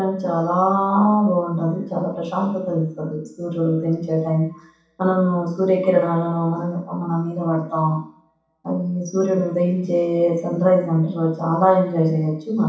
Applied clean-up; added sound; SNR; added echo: none; none; none; reverberation time 0.7 s.